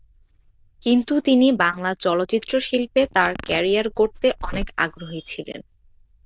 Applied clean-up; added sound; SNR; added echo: neural diffusion model UNIVERSE++.